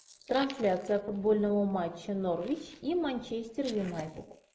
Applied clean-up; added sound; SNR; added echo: neural mask model Resemble Enhance denoiser.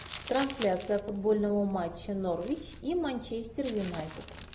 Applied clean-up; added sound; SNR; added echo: none; Crumpling, crinkling; 13 dB; none.